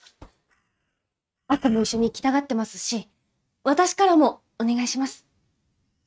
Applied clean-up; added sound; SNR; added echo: neural mask model RNNoise.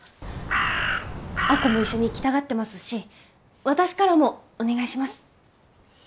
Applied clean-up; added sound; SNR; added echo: none; Crow; 2 dB; none.